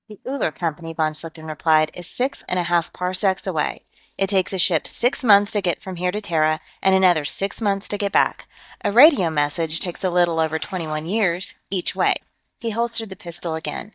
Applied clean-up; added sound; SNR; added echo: neural mask model DeepFilterNet 3.